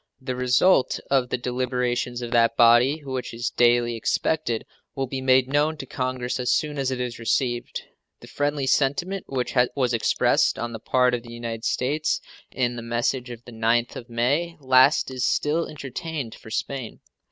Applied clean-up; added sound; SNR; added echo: none; none; none; none.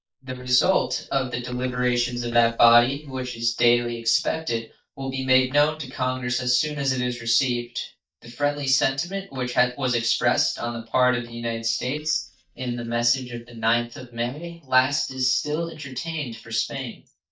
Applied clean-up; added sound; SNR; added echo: neural mask model DeepFilterNet 3.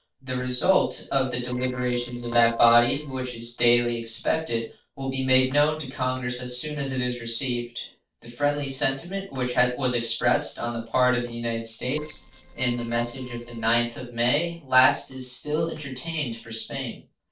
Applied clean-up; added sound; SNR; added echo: neural separator model SepFormer DNS4.